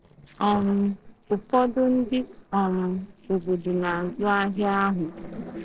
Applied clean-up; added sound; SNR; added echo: neural separator model SepFormer DNS4.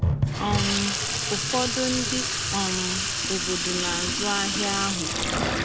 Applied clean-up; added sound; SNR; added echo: none; Sink (filling or washing) / Water tap, faucet; -4 dB; none.